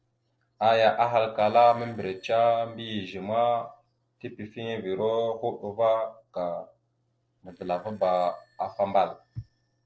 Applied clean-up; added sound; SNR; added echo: neural separator model SepFormer DNS4.